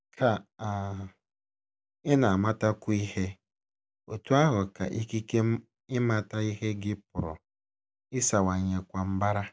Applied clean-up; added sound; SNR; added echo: none; none; none; none.